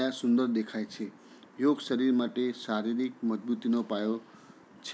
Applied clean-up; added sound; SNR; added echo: none; none; none; none.